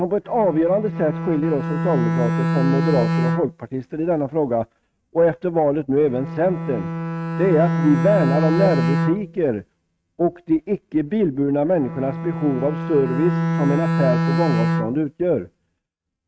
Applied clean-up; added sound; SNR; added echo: neural mask model RNNoise.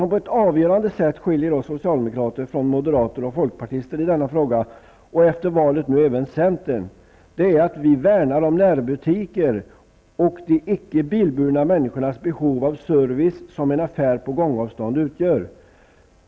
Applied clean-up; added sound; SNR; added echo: none; none; none; none.